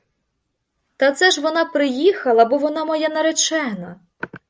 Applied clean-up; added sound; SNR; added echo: none; none; none; none.